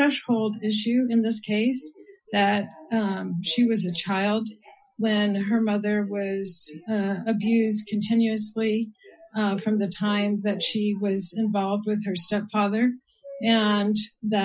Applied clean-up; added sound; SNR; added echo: classical method Wiener filter.